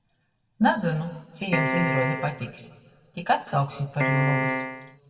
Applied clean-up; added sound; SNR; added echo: none; Piano; 0 dB; reverberation time 1.5 s.